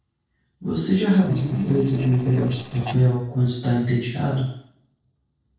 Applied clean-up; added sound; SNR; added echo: neural separator model SepFormer DNS4.